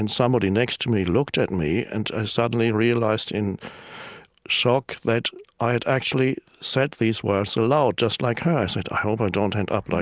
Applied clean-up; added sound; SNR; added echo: none; none; none; none.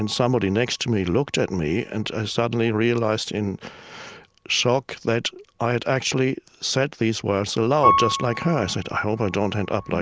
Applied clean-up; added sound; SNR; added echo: none; Piano; 9 dB; none.